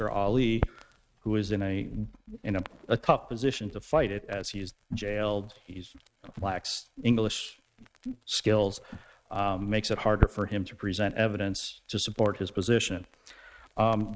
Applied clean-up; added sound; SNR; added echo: neural mask model RNNoise.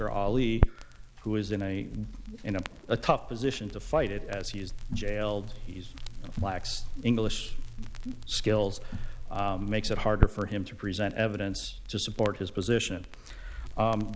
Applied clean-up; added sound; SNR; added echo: none; Crackle; 2 dB; none.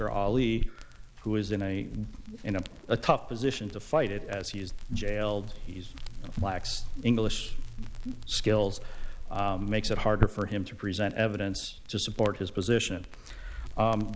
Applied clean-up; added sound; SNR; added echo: neural mask model Resemble Enhance denoiser.